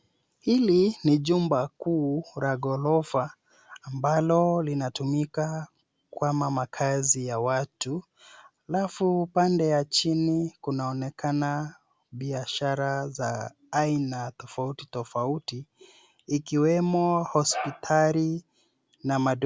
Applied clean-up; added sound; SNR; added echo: none; none; none; none.